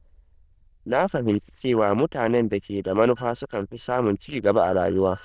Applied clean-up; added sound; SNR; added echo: neural diffusion model UNIVERSE++.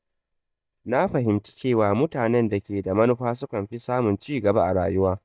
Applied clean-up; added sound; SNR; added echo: neural mask model DeepFilterNet 3.